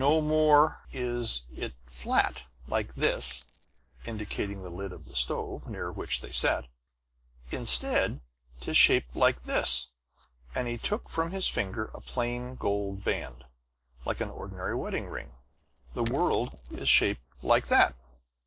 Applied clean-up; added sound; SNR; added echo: neural separator model SepFormer DNS4.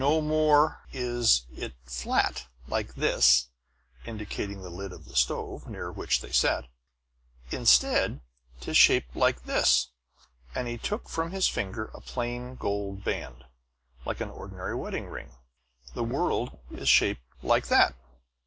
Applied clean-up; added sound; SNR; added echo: none; none; none; none.